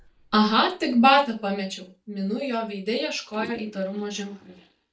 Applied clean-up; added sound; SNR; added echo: neural mask model DeepFilterNet 3.